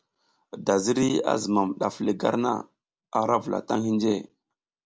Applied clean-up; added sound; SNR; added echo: none; none; none; none.